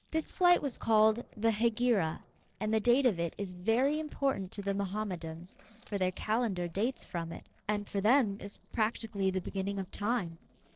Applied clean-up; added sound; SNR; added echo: neural separator model SepFormer DNS4.